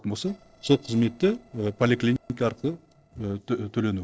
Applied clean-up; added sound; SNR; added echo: neural separator model SepFormer DNS4.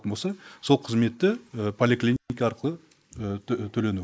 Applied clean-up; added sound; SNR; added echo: neural mask model Resemble Enhance denoiser.